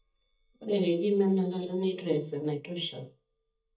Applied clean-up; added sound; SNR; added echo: neural mask model DeepFilterNet 3.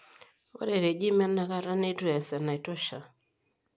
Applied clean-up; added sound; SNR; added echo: none; none; none; none.